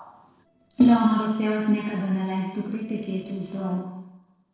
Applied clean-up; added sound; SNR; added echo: neural separator model SepFormer DNS4.